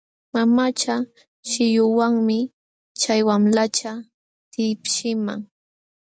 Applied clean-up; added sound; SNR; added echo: none; none; none; none.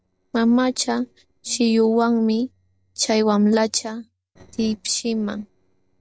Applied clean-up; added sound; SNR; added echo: neural separator model SepFormer DNS4.